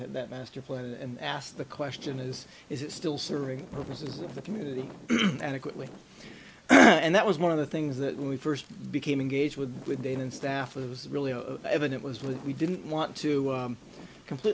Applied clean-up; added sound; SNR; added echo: none; Wind; 20 dB; none.